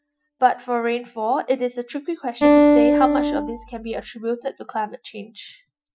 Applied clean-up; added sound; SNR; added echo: classical method Wiener filter.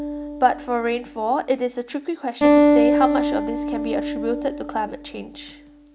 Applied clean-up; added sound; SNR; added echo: none; Acoustic guitar; -3 dB; none.